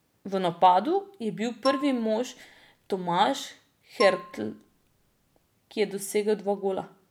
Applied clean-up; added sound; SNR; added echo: none; Marimba, xylophone; 12 dB; none.